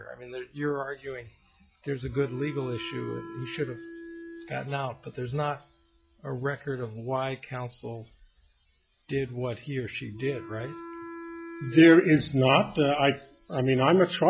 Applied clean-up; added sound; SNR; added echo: classical method log-MMSE.